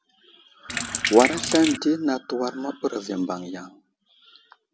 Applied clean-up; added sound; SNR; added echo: none; Sink (filling or washing); 2 dB; none.